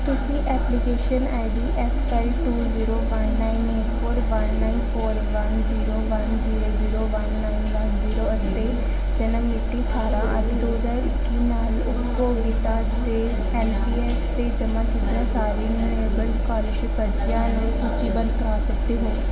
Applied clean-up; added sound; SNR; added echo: none; none; none; reverberation time 1.5 s.